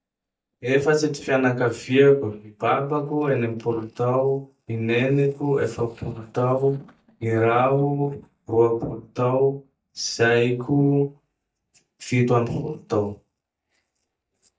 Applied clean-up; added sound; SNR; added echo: neural mask model DeepFilterNet 3.